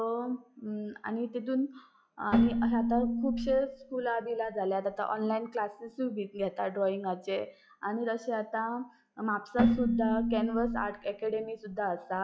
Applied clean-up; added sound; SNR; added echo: classical method log-MMSE.